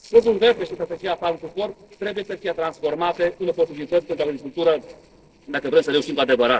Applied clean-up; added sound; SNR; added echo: neural separator model SepFormer DNS4.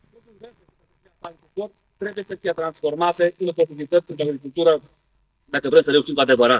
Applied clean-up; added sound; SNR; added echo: neural mask model DeepFilterNet 3.